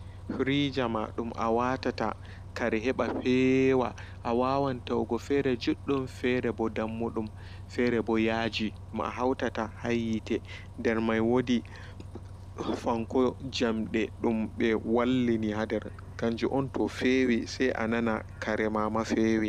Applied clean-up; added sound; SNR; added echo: none; Bus; 14 dB; none.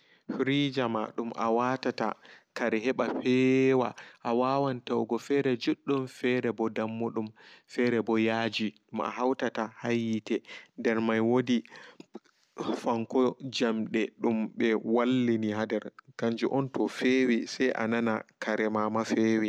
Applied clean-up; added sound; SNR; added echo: none; none; none; none.